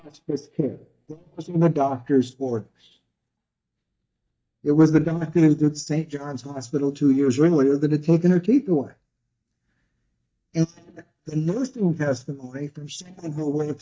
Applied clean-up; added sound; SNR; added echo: neural mask model DeepFilterNet 3.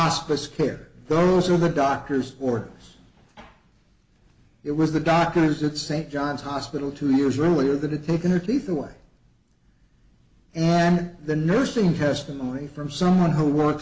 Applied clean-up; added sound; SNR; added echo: none; none; none; none.